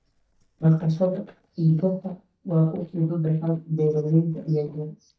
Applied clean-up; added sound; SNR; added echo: neural mask model DeepFilterNet 3.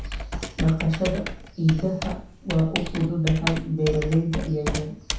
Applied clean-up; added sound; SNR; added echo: none; Computer keyboard; 6 dB; reverberation time 0.7 s.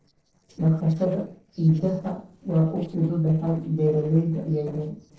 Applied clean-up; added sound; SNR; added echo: neural separator model SepFormer DNS4.